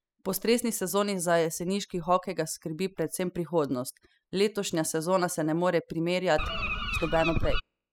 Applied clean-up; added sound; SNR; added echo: classical method spectral subtraction.